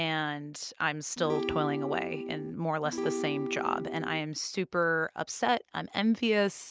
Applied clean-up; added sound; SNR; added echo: none; Acoustic guitar / Strum; 4 dB; none.